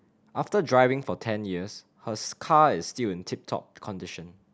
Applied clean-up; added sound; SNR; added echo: none; none; none; none.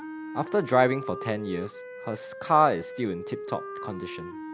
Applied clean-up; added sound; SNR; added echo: none; Wind instrument, woodwind instrument; 10 dB; none.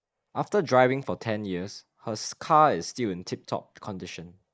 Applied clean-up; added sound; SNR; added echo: neural mask model Resemble Enhance denoiser.